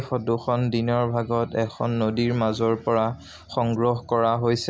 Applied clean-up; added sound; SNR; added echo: none; none; none; none.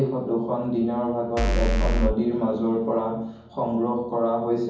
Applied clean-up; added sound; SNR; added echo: none; Bass drum / Keyboard (musical); -3 dB; reverberation time 1.2 s.